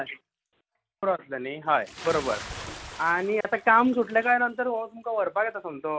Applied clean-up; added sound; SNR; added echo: none; Bathtub (filling or washing) / Splash, splatter; 17 dB; none.